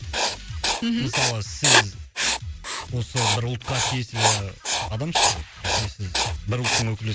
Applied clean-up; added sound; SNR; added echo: none; Writing; -3 dB; none.